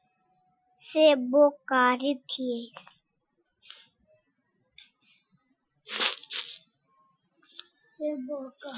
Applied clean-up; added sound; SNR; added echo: classical method Wiener filter.